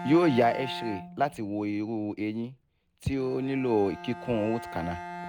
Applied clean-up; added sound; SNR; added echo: none; Bowed string instrument; 13 dB; none.